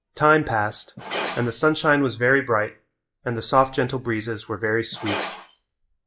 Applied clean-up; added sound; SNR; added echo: classical method log-MMSE.